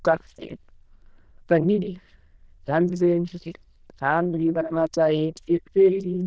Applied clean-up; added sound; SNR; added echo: neural diffusion model UNIVERSE++.